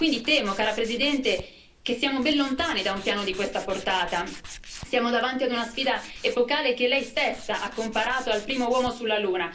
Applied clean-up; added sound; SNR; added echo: none; Tools; 16 dB; reverberation time 0.3 s.